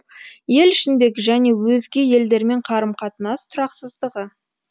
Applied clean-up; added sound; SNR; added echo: none; none; none; none.